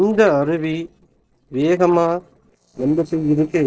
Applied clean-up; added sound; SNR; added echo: neural separator model SepFormer DNS4.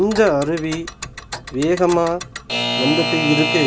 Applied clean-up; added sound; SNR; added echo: none; Alarm / Clock; 5 dB; none.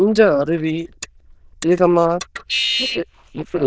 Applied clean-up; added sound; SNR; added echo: neural diffusion model UNIVERSE++.